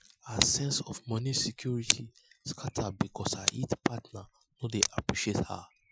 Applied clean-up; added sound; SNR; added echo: classical method Wiener filter.